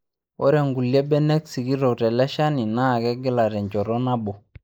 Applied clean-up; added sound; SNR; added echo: neural mask model Resemble Enhance denoiser.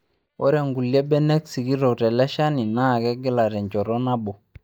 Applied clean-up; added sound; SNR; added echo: neural mask model DeepFilterNet 3.